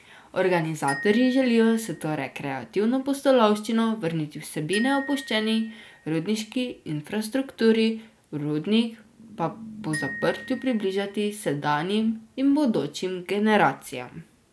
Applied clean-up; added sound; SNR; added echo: none; Glockenspiel; 16 dB; none.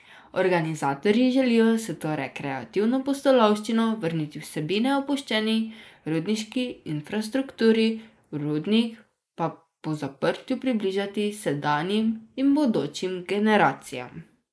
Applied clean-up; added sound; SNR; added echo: neural mask model Resemble Enhance denoiser.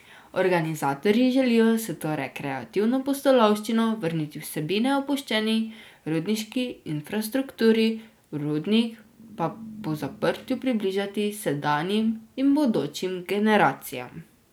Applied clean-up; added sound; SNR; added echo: none; none; none; none.